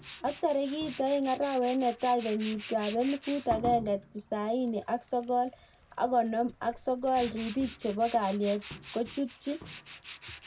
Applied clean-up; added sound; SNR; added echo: none; Tools; 16 dB; reverberation time 0.2 s.